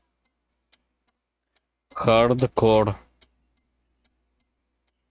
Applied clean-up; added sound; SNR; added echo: neural mask model RNNoise.